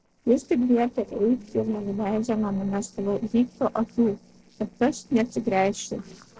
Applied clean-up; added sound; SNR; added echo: neural separator model SepFormer DNS4.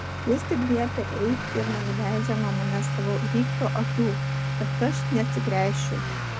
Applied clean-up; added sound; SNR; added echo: none; Accelerating, revving, vroom / Motor vehicle (road); -1 dB; none.